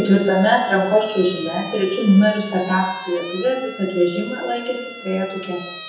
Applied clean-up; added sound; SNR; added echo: none; Siren; 15 dB; reverberation time 0.9 s.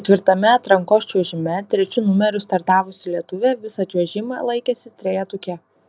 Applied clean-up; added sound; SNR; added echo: none; none; none; none.